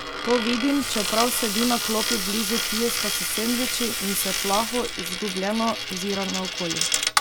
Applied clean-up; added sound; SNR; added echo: none; Sink (filling or washing) + Coin (dropping); 0 dB; none.